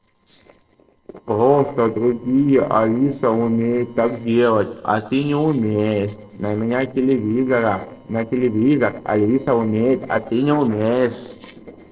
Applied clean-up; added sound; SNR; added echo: neural separator model SepFormer DNS4.